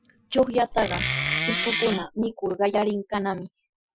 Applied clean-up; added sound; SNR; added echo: classical method Wiener filter.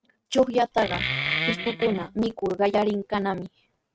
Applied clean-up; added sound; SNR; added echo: neural mask model RNNoise.